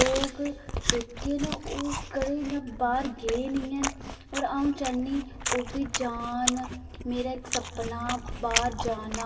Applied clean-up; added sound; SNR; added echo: none; Chewing, mastication; 3 dB; reverberation time 1.1 s.